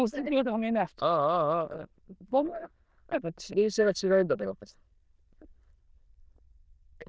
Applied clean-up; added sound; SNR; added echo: neural diffusion model UNIVERSE++.